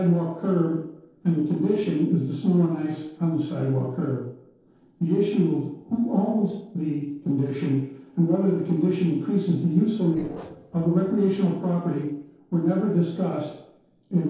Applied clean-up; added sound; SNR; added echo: neural separator model SepFormer DNS4.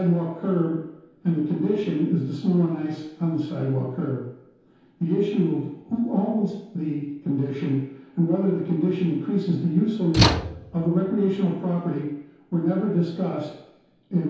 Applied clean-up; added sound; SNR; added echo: none; Slam / Tools; 0 dB; reverberation time 0.8 s.